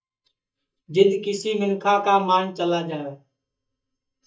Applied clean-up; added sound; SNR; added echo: neural mask model DeepFilterNet 3.